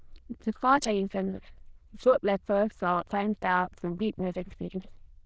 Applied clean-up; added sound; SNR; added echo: neural diffusion model UNIVERSE++.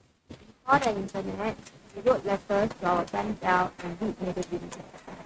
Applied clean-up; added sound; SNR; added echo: neural mask model RNNoise.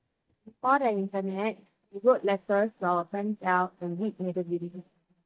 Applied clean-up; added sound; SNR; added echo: neural mask model DeepFilterNet 3.